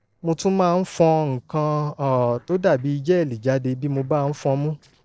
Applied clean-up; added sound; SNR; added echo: neural separator model SepFormer DNS4.